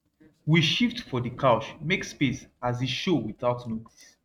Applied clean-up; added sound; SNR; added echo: neural mask model RNNoise.